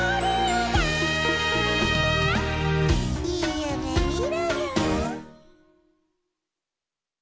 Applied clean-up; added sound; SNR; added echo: none; none; none; none.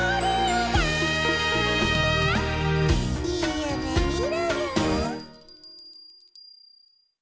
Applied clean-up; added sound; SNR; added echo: none; Wind instrument, woodwind instrument + Bell; 19 dB; none.